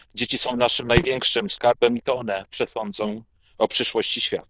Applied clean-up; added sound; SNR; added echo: neural diffusion model UNIVERSE++.